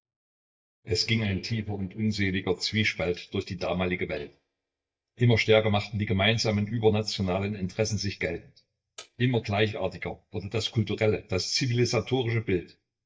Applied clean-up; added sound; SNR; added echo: neural mask model DeepFilterNet 3.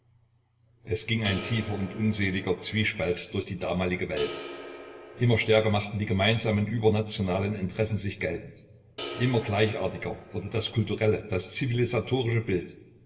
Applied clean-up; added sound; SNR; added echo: none; Crash cymbal; 14 dB; reverberation time 0.9 s.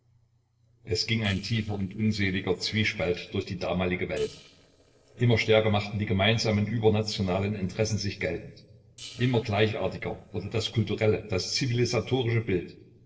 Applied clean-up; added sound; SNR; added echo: neural separator model SepFormer DNS4.